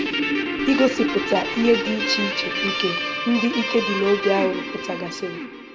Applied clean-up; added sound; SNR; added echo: none; Guitar; 3 dB; none.